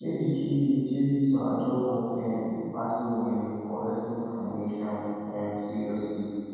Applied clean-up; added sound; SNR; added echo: none; none; none; reverberation time 2.1 s.